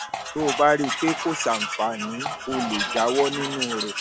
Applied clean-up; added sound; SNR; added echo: none; Tools + Fart; 4 dB; none.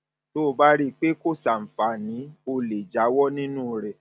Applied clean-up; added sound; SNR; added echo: none; none; none; none.